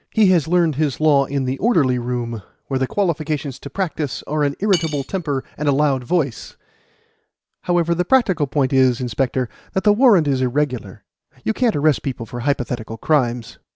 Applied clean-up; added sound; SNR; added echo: none; Cutlery, silverware / Dishes, pots, and pans; 13 dB; none.